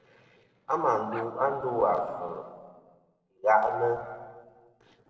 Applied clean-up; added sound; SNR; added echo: neural separator model SepFormer DNS4.